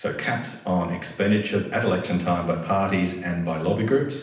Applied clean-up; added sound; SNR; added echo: none; none; none; reverberation time 0.8 s.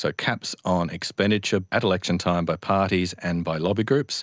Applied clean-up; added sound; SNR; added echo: none; none; none; none.